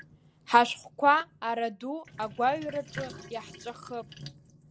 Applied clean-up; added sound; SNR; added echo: none; Sink (filling or washing); 18 dB; none.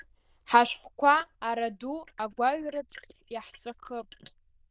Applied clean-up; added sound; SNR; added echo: neural diffusion model UNIVERSE++.